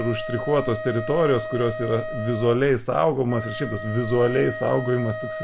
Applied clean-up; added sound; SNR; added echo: none; Wind instrument, woodwind instrument; 9 dB; none.